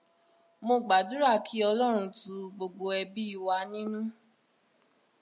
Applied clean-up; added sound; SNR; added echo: none; none; none; none.